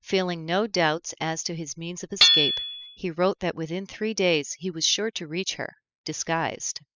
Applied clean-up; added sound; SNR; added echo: classical method spectral subtraction.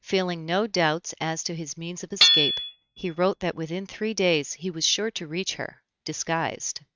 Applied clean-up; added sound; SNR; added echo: neural mask model RNNoise.